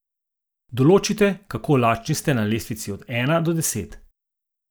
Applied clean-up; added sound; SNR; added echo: none; none; none; none.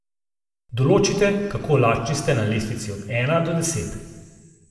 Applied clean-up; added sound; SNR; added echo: none; none; none; reverberation time 1.6 s.